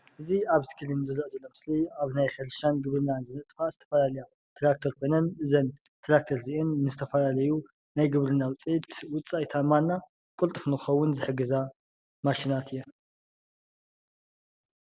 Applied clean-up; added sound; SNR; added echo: none; none; none; none.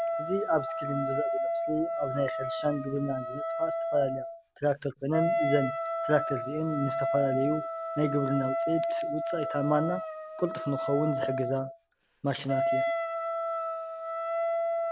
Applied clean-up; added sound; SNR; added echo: none; Wind instrument, woodwind instrument; 0 dB; none.